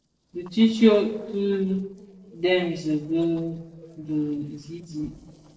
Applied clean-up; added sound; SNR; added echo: neural separator model SepFormer DNS4.